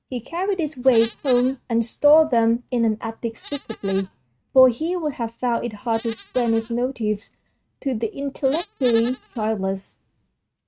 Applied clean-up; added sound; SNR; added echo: neural mask model RNNoise.